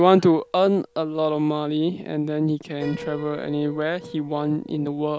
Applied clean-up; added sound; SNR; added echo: none; Piano; 20 dB; none.